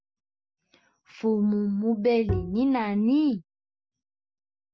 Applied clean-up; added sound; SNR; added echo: none; Bowed string instrument; 4 dB; none.